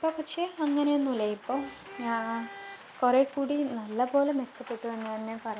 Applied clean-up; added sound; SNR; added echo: none; Rain + Traffic noise, roadway noise / Vehicle horn, car horn, honking; 18 dB; none.